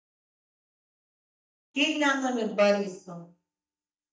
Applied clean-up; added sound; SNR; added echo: neural mask model DeepFilterNet 3.